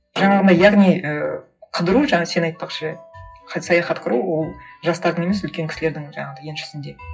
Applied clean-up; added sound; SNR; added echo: classical method WPE with log-MMSE.